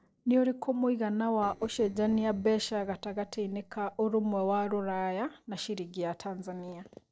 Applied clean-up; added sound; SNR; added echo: neural separator model SepFormer DNS4.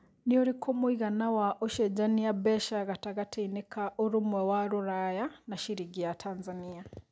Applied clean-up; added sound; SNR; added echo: none; none; none; none.